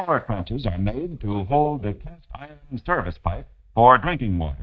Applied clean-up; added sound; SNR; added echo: neural mask model DeepFilterNet 3.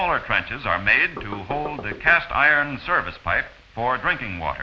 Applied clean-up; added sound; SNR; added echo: none; Knock; 13 dB; none.